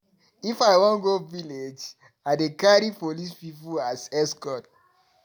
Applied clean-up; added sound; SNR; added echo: none; none; none; none.